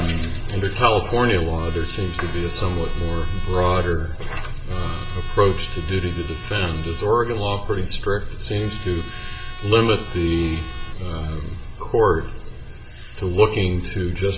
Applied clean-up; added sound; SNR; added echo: none; Trumpet; 18 dB; reverberation time 1.3 s.